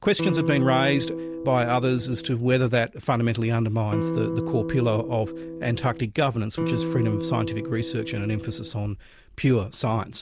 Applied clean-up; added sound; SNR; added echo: none; Electric guitar; 5 dB; none.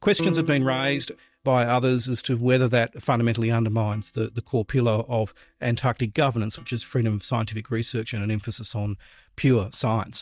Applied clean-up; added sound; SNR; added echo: neural mask model DeepFilterNet 3.